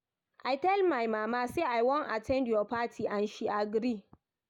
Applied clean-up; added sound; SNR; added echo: none; none; none; none.